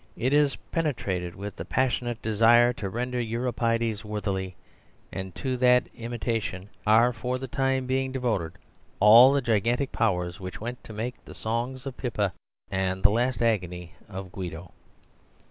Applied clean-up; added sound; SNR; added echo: none; none; none; none.